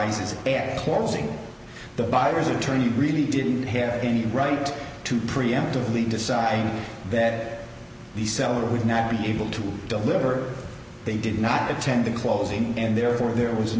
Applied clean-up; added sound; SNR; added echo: none; none; none; none.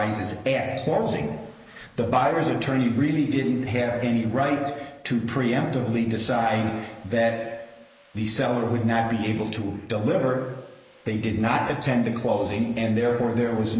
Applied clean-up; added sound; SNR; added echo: neural mask model Resemble Enhance denoiser.